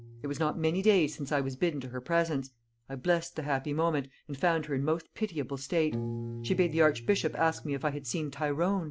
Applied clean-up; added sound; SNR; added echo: none; Piano; 14 dB; none.